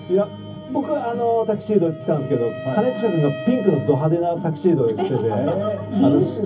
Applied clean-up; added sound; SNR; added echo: none; Wind instrument, woodwind instrument; 16 dB; reverberation time 0.3 s.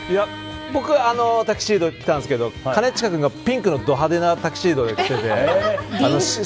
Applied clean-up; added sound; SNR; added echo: none; none; none; none.